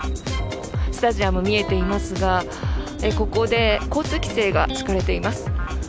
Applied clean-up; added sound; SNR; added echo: none; Electric guitar; 15 dB; none.